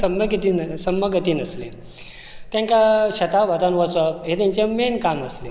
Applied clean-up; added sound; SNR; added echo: none; Squeak / Walk, footsteps; 15 dB; none.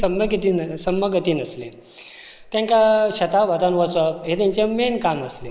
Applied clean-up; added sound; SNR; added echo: neural mask model Resemble Enhance denoiser.